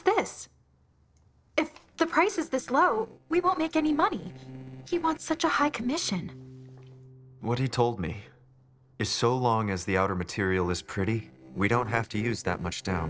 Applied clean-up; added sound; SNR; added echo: neural separator model SepFormer DNS4.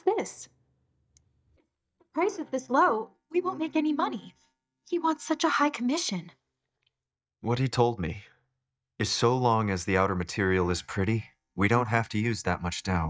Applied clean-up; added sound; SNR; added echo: neural mask model DeepFilterNet 3.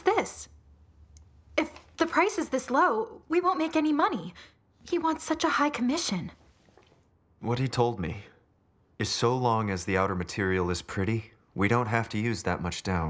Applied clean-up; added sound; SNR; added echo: none; none; none; none.